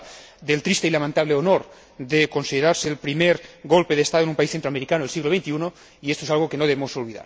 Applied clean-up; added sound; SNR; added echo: none; none; none; none.